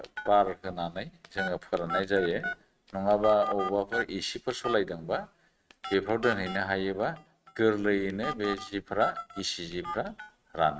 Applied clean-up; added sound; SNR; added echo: neural mask model RNNoise.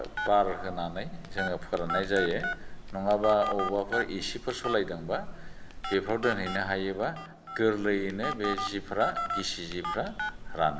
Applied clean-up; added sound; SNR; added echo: none; Telephone; 6 dB; none.